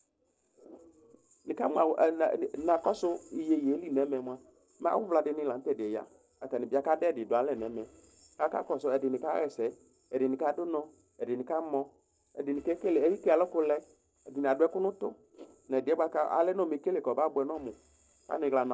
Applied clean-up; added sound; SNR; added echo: neural separator model SepFormer DNS4.